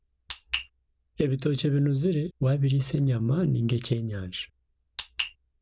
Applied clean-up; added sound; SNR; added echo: none; none; none; none.